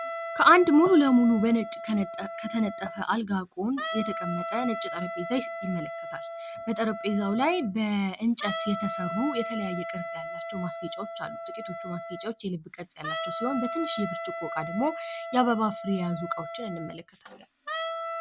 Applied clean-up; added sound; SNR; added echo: none; Wind instrument, woodwind instrument; 8 dB; none.